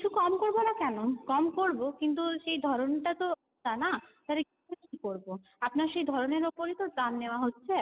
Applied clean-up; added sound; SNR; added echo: none; none; none; none.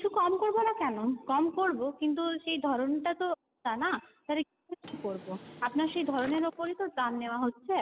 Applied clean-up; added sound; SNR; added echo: none; Drawer open or close; 19 dB; none.